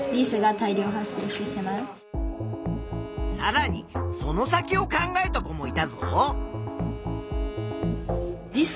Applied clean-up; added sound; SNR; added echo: none; Bowed string instrument; 15 dB; none.